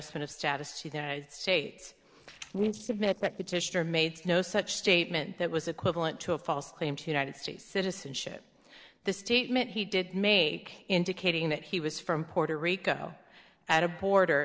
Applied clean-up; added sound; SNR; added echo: neural separator model SepFormer DNS4.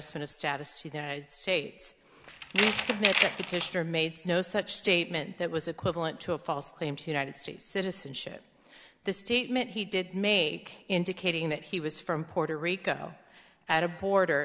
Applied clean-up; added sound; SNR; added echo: none; Tools; -1 dB; none.